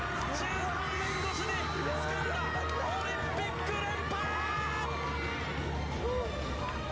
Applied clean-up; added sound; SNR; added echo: none; none; none; none.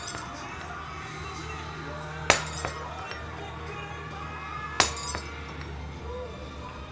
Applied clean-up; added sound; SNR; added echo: none; Shatter; -1 dB; reverberation time 2.5 s.